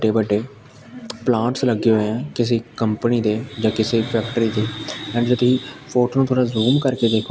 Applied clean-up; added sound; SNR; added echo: none; none; none; none.